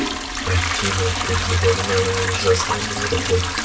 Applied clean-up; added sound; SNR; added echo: none; Trickle, dribble / Toilet flush / Hiss; 2 dB; reverberation time 0.7 s.